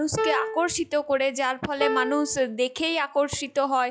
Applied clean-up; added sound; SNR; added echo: classical method log-MMSE.